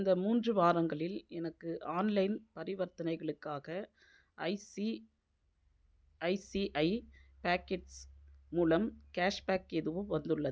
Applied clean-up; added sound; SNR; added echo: none; none; none; none.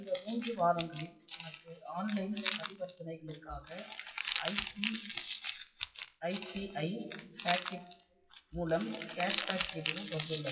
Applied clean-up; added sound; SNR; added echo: classical method WPE with log-MMSE.